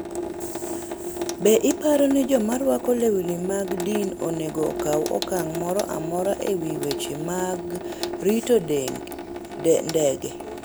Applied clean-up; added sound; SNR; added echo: none; Sink (filling or washing) / Water tap, faucet; 7 dB; none.